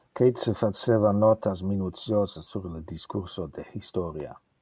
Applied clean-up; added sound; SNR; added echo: none; none; none; none.